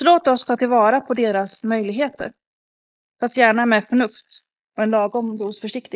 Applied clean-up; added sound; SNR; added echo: neural mask model Resemble Enhance denoiser.